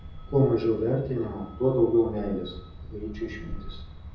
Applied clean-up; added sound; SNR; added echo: none; Truck; 13 dB; reverberation time 0.7 s.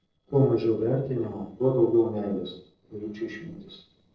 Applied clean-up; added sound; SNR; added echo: neural separator model SepFormer DNS4.